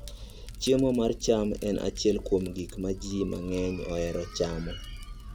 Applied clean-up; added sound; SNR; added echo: none; Fire; 12 dB; none.